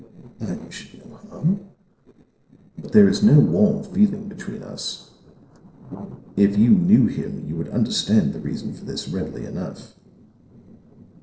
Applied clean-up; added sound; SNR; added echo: neural separator model SepFormer DNS4.